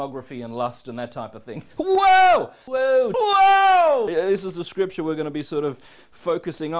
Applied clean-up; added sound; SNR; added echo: none; none; none; none.